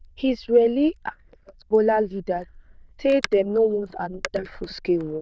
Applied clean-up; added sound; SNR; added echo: neural diffusion model UNIVERSE++.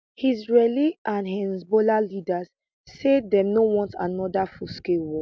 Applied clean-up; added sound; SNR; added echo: none; none; none; none.